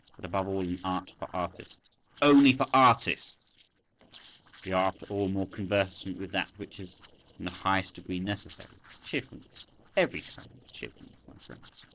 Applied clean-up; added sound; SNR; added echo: neural separator model SepFormer DNS4.